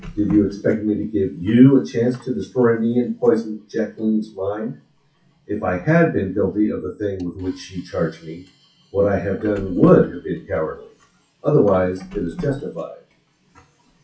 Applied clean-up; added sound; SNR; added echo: classical method WPE with log-MMSE.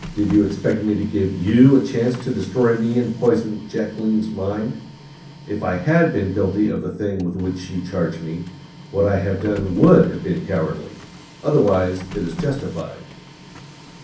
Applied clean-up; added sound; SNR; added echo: none; Printer; 17 dB; reverberation time 0.6 s.